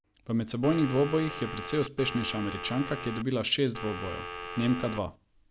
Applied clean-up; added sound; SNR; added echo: none; Telephone; 9 dB; none.